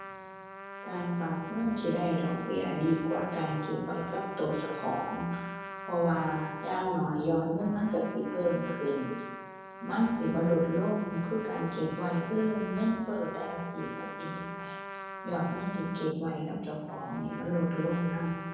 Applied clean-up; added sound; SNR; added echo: none; Trumpet; 11 dB; reverberation time 1.1 s.